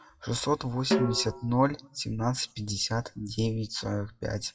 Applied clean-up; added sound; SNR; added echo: classical method WPE with log-MMSE.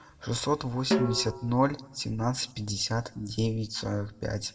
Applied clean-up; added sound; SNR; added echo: none; Snare drum; 5 dB; reverberation time 0.7 s.